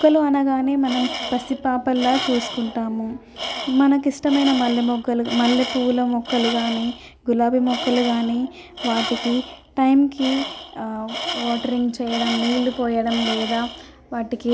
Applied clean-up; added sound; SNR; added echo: none; Tools; 10 dB; none.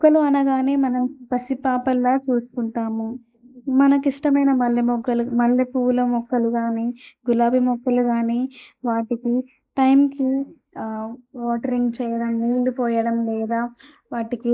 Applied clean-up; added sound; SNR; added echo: neural mask model Resemble Enhance denoiser.